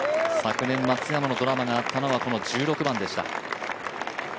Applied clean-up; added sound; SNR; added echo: none; none; none; none.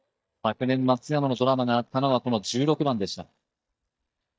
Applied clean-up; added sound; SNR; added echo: neural mask model DeepFilterNet 3.